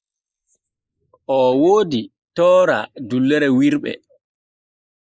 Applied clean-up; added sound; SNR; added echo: neural mask model Resemble Enhance denoiser.